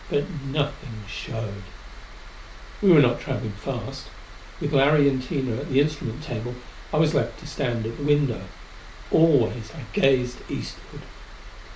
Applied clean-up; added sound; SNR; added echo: none; none; none; none.